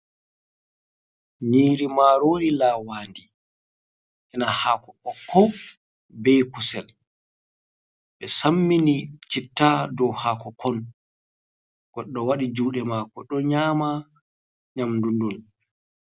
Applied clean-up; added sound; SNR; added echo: none; none; none; none.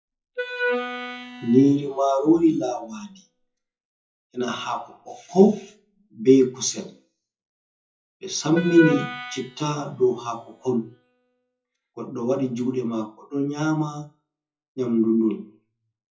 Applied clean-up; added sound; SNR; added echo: classical method WPE with log-MMSE.